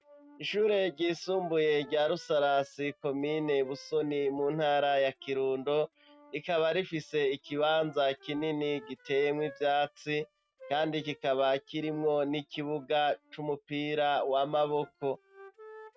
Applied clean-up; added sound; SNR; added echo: neural mask model RNNoise.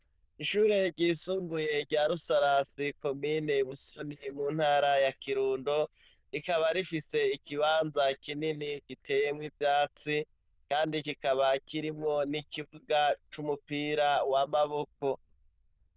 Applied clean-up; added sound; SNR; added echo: neural diffusion model UNIVERSE++.